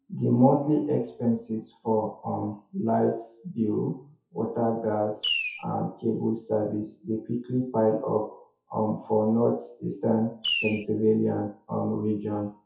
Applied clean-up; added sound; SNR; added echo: classical method WPE with log-MMSE.